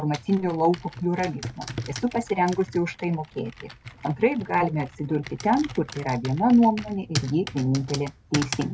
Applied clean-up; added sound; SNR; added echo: none; Computer keyboard; 13 dB; none.